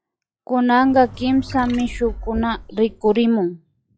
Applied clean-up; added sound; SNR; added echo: classical method log-MMSE.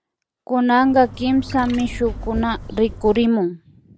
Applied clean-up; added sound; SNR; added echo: none; Trickle, dribble / Chirp, tweet; 12 dB; none.